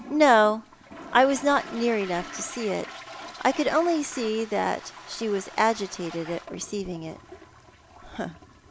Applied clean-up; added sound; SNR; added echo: none; Toilet flush; 16 dB; none.